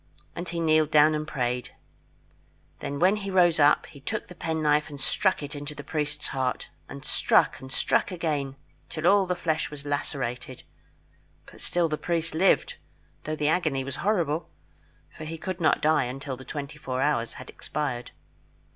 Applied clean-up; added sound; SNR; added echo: none; none; none; none.